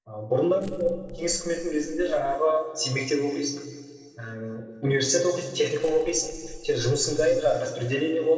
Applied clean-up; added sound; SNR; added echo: neural separator model SepFormer DNS4.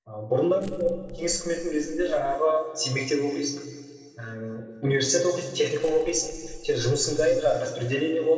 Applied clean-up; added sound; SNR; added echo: none; Crushing; 14 dB; reverberation time 2.4 s.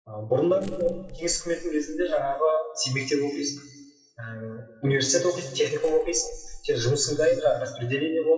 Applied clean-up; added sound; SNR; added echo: classical method WPE with log-MMSE.